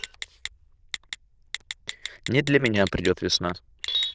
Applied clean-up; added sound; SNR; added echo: neural diffusion model UNIVERSE++.